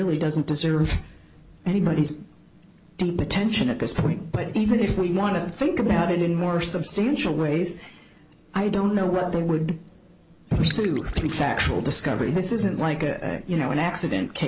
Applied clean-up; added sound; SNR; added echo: none; Gurgling; 18 dB; reverberation time 1.1 s.